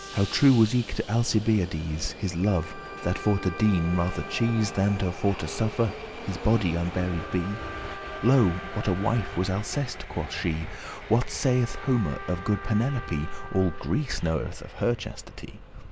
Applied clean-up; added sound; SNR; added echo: none; Trumpet + Subway, metro, underground; 12 dB; none.